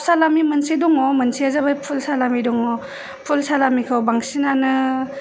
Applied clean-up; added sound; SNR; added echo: none; none; none; none.